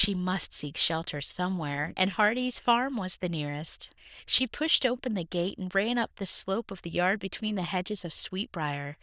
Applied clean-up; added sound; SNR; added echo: neural diffusion model UNIVERSE++.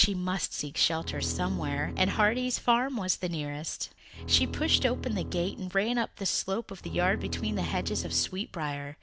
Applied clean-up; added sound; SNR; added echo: none; Bowed string instrument; 8 dB; none.